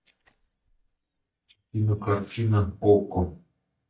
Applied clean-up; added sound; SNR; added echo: neural mask model DeepFilterNet 3.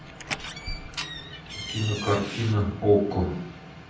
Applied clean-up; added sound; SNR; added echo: none; Door; 9 dB; reverberation time 0.6 s.